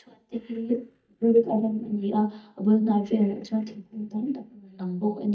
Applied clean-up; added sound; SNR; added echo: neural mask model DeepFilterNet 3.